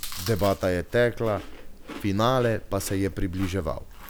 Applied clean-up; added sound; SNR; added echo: none; Chewing, mastication; 11 dB; none.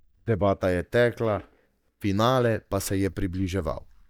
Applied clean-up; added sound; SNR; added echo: neural mask model DeepFilterNet 3.